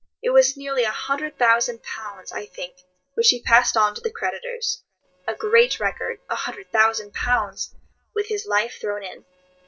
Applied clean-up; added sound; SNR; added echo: neural separator model SepFormer DNS4.